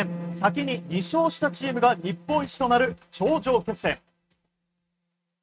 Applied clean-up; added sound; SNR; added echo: neural mask model RNNoise.